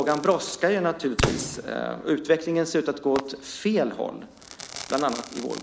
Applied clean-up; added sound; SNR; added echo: none; Crackle / Fireworks; 10 dB; none.